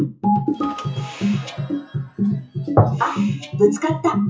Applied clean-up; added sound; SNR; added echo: classical method WPE with log-MMSE.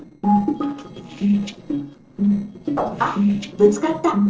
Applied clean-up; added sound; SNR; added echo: neural separator model SepFormer DNS4.